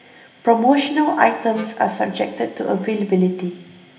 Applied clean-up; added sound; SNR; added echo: none; Wind instrument, woodwind instrument; 18 dB; reverberation time 1.1 s.